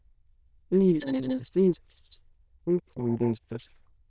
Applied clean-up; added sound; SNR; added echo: neural diffusion model UNIVERSE++.